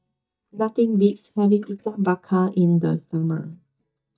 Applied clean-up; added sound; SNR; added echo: neural mask model DeepFilterNet 3.